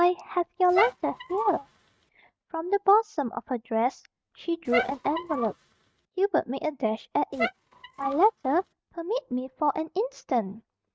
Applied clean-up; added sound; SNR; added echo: neural mask model RNNoise.